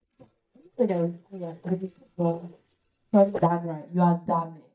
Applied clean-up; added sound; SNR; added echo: neural mask model DeepFilterNet 3.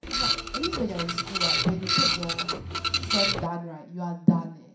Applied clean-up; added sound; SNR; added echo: none; Printer; -3 dB; reverberation time 0.5 s.